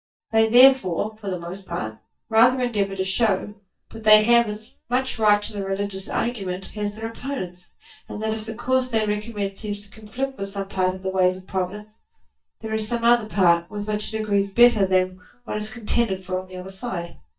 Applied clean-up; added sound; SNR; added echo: neural mask model DeepFilterNet 3.